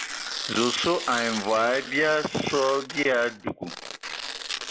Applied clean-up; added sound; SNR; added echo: none; Tearing; 8 dB; none.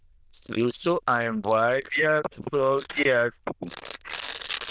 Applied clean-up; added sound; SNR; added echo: neural diffusion model UNIVERSE++.